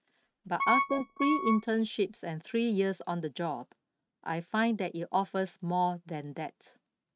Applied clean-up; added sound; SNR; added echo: neural mask model RNNoise.